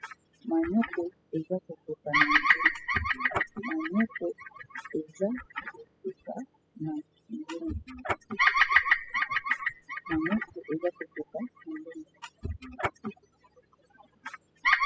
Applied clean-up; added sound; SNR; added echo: classical method spectral subtraction.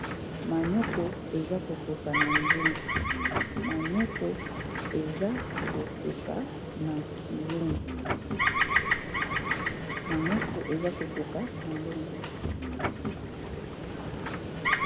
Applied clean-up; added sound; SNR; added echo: none; Subway, metro, underground + Bird vocalization, bird call, bird song; -3 dB; none.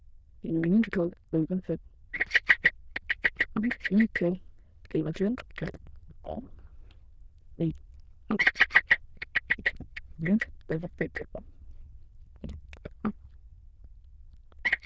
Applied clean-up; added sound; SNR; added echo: neural diffusion model UNIVERSE++.